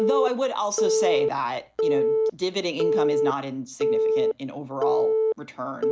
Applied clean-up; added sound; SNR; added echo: none; Telephone; -5 dB; none.